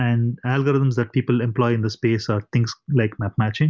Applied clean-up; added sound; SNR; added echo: none; none; none; none.